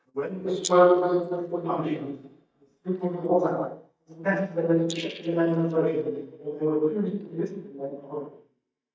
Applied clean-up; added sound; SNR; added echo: neural mask model DeepFilterNet 3.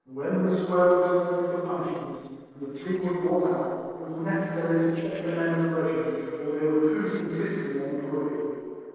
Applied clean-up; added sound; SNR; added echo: neural separator model SepFormer DNS4.